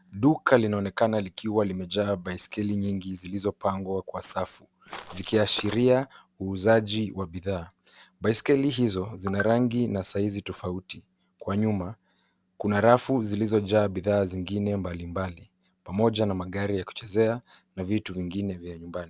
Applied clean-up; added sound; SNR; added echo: none; Walk, footsteps; 16 dB; none.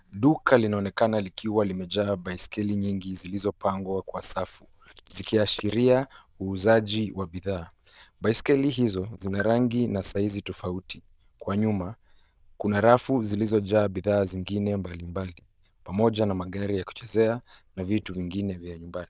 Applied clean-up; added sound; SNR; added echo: neural diffusion model UNIVERSE++.